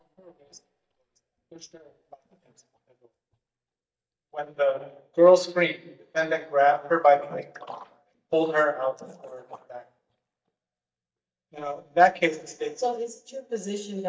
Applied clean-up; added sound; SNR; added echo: neural mask model DeepFilterNet 3.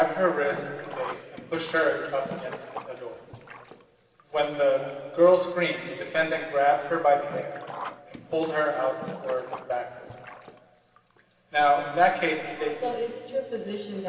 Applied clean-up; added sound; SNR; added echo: none; Sink (filling or washing); 18 dB; reverberation time 2.4 s.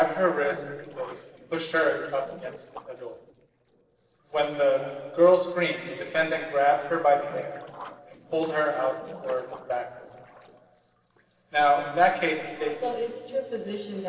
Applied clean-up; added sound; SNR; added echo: neural separator model SepFormer DNS4.